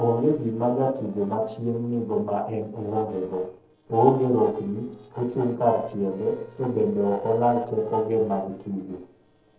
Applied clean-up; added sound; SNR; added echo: neural separator model SepFormer DNS4.